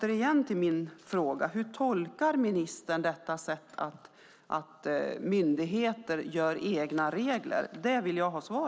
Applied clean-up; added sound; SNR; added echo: none; none; none; none.